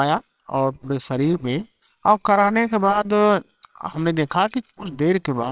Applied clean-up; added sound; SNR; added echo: neural separator model SepFormer WHAMR!.